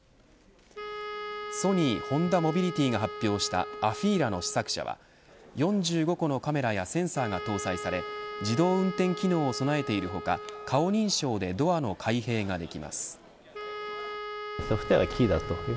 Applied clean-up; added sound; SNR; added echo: none; Wind instrument, woodwind instrument; 11 dB; none.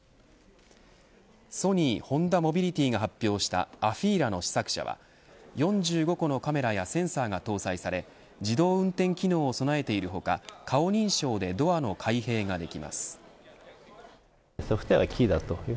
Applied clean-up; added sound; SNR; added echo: none; none; none; none.